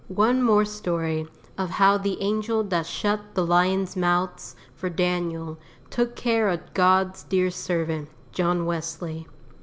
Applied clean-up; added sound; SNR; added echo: none; none; none; none.